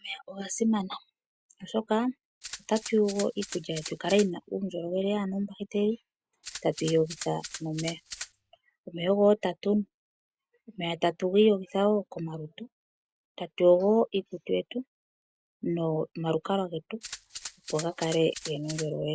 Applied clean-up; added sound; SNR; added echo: none; Rattle (instrument); 13 dB; none.